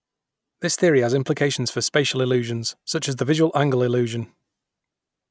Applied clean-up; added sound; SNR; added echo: none; none; none; none.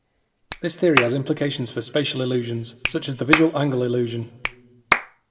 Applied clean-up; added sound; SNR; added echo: none; Clapping; 5 dB; reverberation time 1.4 s.